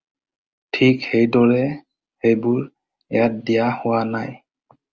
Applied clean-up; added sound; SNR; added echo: none; none; none; none.